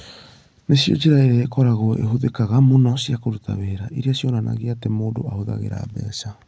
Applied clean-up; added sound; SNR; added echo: none; none; none; none.